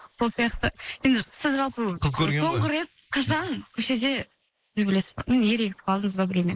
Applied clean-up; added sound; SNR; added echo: neural mask model Resemble Enhance denoiser.